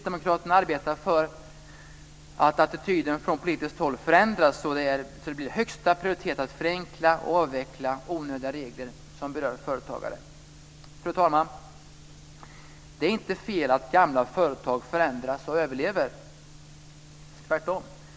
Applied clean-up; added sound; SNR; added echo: none; none; none; none.